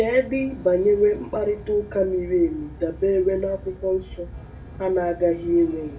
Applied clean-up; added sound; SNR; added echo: none; Aircraft; 16 dB; reverberation time 0.2 s.